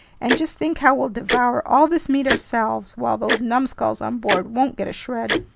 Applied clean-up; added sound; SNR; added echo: none; Tick-tock; 7 dB; none.